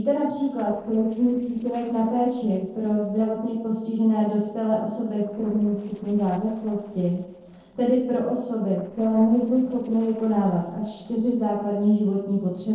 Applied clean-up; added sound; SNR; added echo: neural separator model SepFormer DNS4.